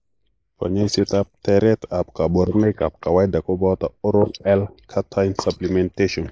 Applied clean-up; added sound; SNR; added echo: neural mask model Resemble Enhance denoiser.